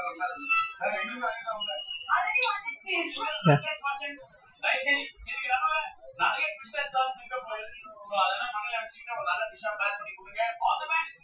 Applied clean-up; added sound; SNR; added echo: classical method Wiener filter.